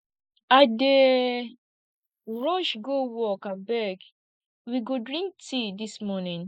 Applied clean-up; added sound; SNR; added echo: neural mask model Resemble Enhance denoiser.